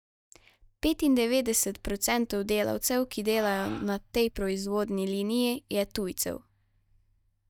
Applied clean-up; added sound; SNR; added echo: neural mask model DeepFilterNet 3.